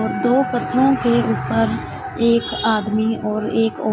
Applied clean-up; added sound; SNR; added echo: none; Wind instrument, woodwind instrument; 13 dB; none.